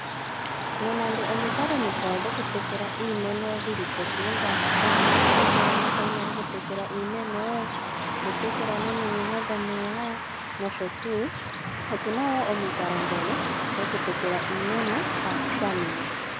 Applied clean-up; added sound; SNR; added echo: none; Car passing by / Traffic noise, roadway noise; -4 dB; none.